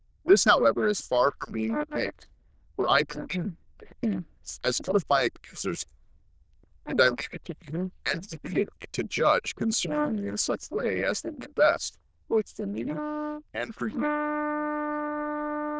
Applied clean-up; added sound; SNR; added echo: neural diffusion model UNIVERSE++.